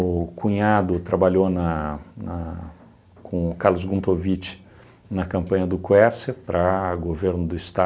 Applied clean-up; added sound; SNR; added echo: none; none; none; none.